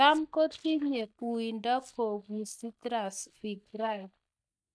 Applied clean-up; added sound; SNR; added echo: neural mask model DeepFilterNet 3.